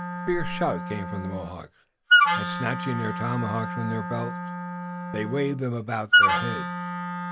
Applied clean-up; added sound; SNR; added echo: none; Wind instrument, woodwind instrument; -4 dB; none.